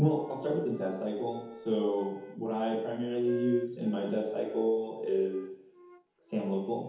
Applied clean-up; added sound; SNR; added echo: none; Wind instrument, woodwind instrument; 20 dB; reverberation time 1.0 s.